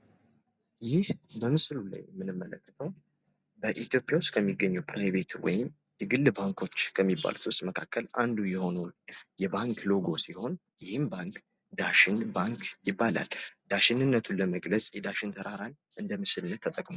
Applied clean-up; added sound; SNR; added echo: none; none; none; none.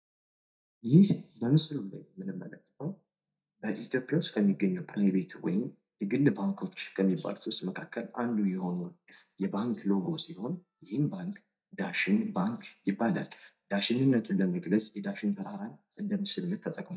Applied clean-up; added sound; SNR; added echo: neural mask model DeepFilterNet 3.